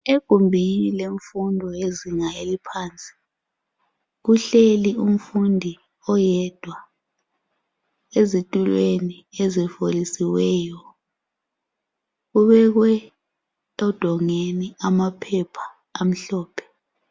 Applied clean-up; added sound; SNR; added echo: none; none; none; none.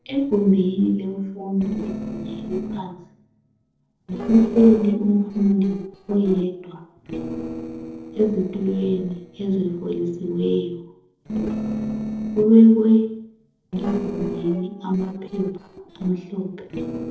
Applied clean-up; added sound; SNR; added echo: neural separator model SepFormer DNS4.